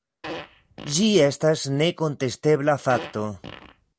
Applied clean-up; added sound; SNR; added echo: none; Fart; 15 dB; none.